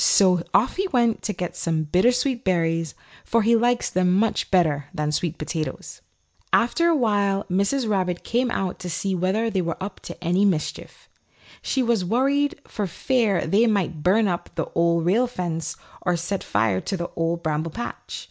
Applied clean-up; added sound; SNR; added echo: none; none; none; none.